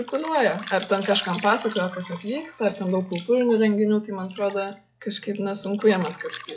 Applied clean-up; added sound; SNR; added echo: classical method log-MMSE.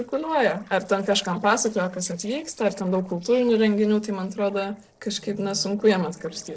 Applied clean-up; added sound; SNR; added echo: neural separator model SepFormer DNS4.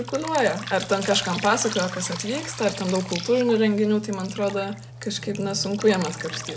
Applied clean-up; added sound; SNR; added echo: none; Drip; 13 dB; none.